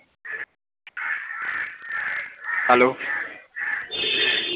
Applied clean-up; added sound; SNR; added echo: none; none; none; none.